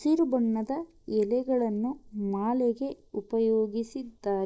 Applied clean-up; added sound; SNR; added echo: neural mask model Resemble Enhance denoiser.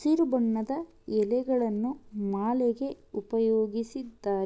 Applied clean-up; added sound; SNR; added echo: none; none; none; none.